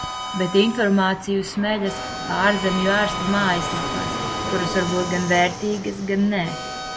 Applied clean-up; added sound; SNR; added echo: none; Harmonica + Fixed-wing aircraft, airplane; 6 dB; none.